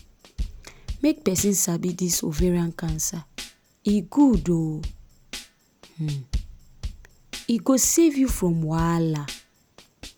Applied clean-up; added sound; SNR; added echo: none; Tambourine / Drum / Drum kit; 11 dB; none.